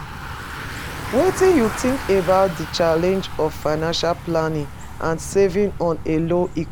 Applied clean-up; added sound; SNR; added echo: none; Bicycle; 10 dB; none.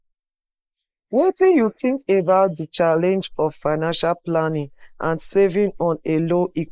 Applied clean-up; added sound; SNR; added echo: neural mask model Resemble Enhance denoiser.